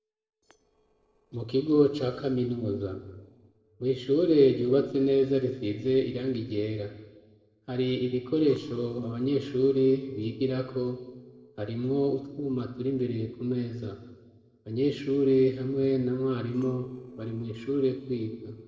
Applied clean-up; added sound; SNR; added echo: neural separator model SepFormer DNS4.